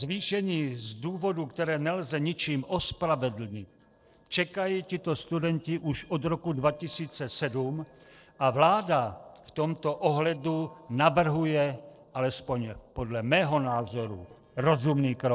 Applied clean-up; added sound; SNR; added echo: neural separator model SepFormer DNS4.